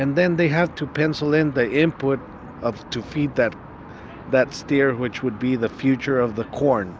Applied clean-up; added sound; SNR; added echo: none; none; none; none.